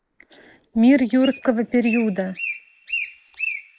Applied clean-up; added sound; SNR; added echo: neural mask model Resemble Enhance denoiser.